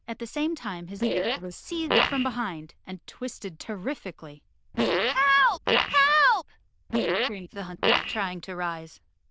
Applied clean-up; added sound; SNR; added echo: neural diffusion model UNIVERSE++.